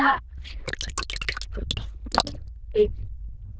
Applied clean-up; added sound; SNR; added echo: neural diffusion model UNIVERSE++.